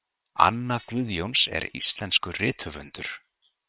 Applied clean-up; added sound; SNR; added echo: neural separator model SepFormer WHAM!.